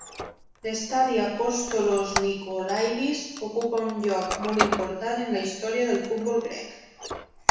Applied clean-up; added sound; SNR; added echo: none; Squeak; 7 dB; reverberation time 1.1 s.